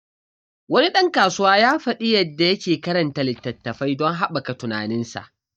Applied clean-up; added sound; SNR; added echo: neural mask model DeepFilterNet 3.